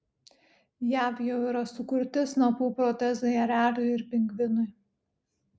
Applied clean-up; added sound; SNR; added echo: none; none; none; none.